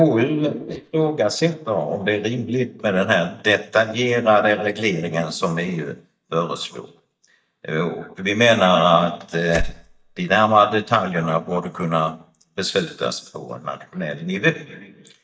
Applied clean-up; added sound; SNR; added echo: neural mask model DeepFilterNet 3.